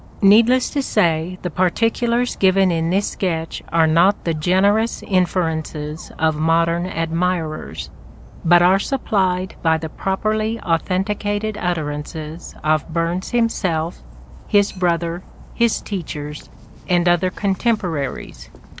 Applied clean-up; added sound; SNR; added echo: none; Dog; 19 dB; none.